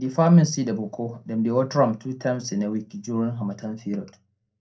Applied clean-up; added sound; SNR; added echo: none; none; none; reverberation time 0.2 s.